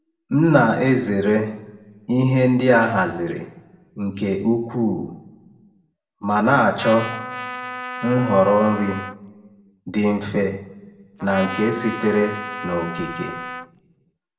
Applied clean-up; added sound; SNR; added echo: none; Trumpet; 10 dB; reverberation time 0.9 s.